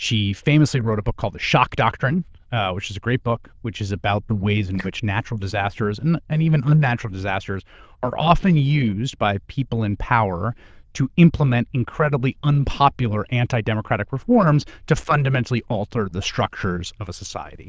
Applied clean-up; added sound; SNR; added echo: neural diffusion model UNIVERSE++.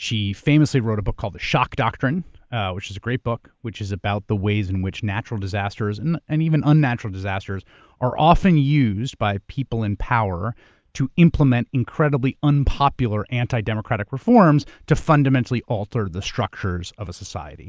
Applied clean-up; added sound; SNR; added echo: none; none; none; none.